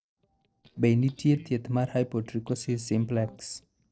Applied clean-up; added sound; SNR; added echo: neural separator model SepFormer DNS4.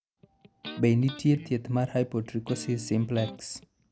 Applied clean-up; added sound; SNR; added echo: none; Electric guitar; 17 dB; none.